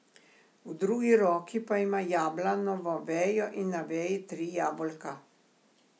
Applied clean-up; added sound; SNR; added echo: none; none; none; none.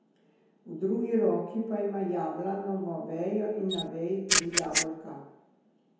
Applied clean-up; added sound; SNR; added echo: none; Camera; -2 dB; reverberation time 1.0 s.